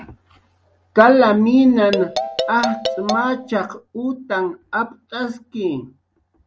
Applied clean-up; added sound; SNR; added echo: none; Marimba, xylophone; 6 dB; none.